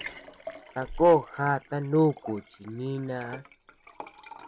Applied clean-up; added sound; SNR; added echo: none; Liquid; 16 dB; none.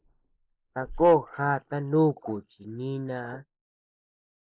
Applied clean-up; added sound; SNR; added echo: neural mask model Resemble Enhance denoiser.